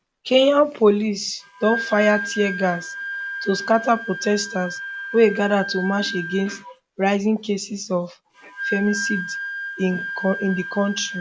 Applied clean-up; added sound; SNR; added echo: none; Wind instrument, woodwind instrument; 9 dB; none.